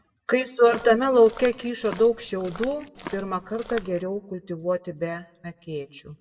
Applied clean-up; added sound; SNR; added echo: none; Walk, footsteps; 16 dB; reverberation time 0.5 s.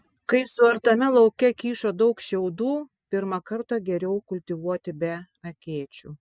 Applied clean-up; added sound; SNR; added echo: none; none; none; none.